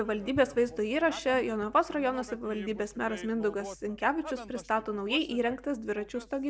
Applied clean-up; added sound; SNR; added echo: none; none; none; none.